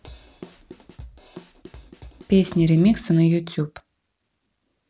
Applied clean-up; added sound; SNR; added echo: none; Drum kit; 19 dB; none.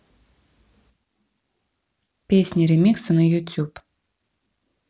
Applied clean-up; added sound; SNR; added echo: none; none; none; none.